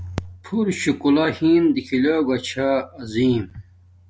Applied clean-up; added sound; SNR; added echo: none; none; none; none.